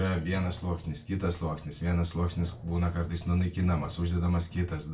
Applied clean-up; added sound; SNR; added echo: none; Drum; 18 dB; reverberation time 0.2 s.